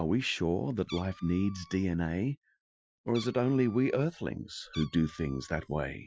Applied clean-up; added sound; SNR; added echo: classical method Wiener filter.